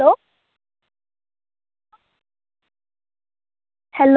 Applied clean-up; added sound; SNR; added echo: none; none; none; none.